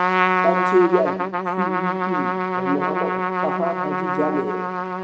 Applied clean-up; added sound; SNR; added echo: neural mask model RNNoise.